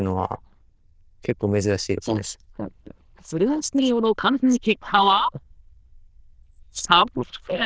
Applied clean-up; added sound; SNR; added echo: neural diffusion model UNIVERSE++.